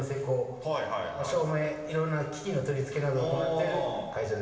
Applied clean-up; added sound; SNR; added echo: none; none; none; reverberation time 1.1 s.